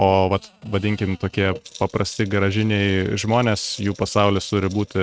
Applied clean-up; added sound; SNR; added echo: neural mask model RNNoise.